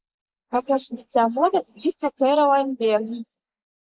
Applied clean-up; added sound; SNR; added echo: neural mask model Resemble Enhance denoiser.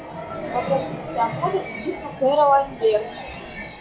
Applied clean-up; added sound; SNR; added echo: classical method log-MMSE.